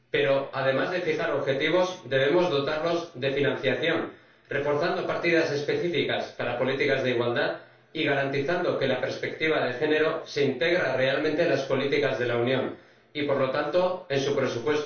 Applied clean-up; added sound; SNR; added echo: none; none; none; reverberation time 0.3 s.